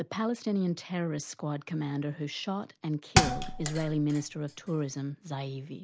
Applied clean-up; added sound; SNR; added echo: none; Thump, thud; 1 dB; none.